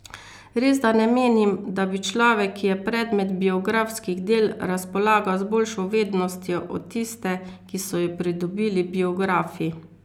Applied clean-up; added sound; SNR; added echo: none; none; none; none.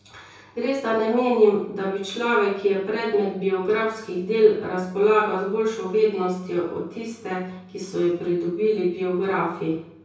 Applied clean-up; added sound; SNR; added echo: none; none; none; reverberation time 0.6 s.